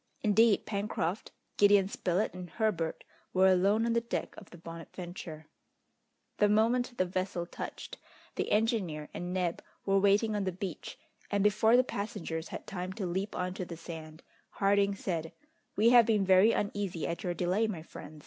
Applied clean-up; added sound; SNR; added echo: none; none; none; none.